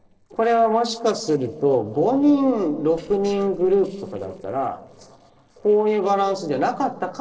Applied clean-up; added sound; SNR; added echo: neural separator model SepFormer DNS4.